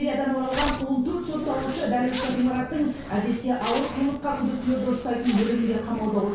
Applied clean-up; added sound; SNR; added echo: none; Zipper (clothing); 12 dB; reverberation time 0.6 s.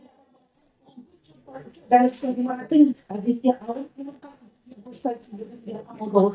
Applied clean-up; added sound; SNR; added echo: neural mask model DeepFilterNet 3.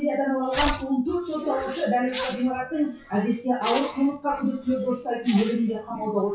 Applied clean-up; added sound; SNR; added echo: classical method WPE with log-MMSE.